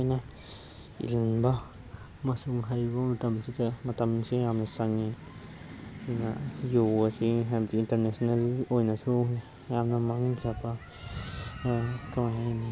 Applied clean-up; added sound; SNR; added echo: none; none; none; none.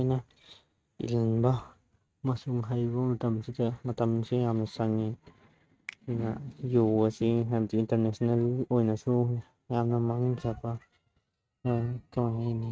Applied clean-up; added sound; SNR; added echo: neural mask model RNNoise.